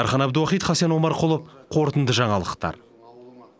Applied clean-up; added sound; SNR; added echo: none; none; none; none.